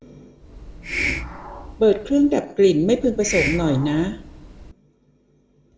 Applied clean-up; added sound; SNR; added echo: none; Hiss; 8 dB; reverberation time 0.7 s.